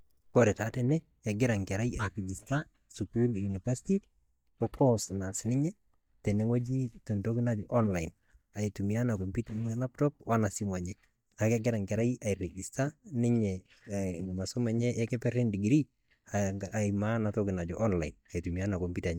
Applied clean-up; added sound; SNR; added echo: neural mask model DeepFilterNet 3.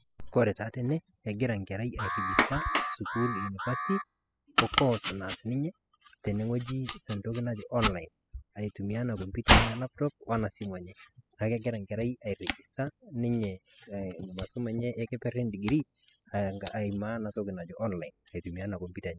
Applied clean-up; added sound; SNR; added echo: classical method spectral subtraction.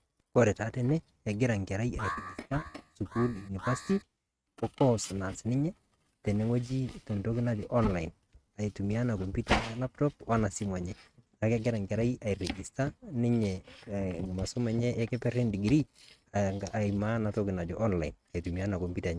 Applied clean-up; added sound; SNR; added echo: neural mask model RNNoise.